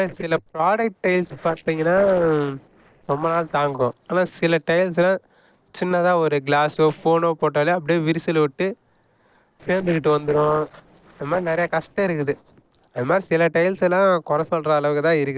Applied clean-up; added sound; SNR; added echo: neural separator model SepFormer DNS4.